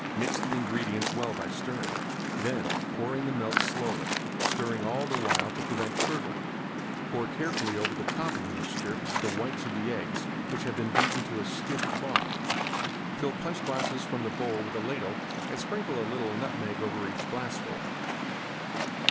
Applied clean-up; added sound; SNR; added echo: none; Waves, surf; -3 dB; none.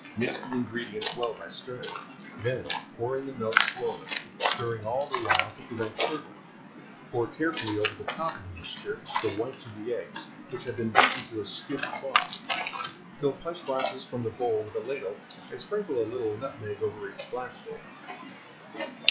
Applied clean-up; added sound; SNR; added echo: classical method log-MMSE.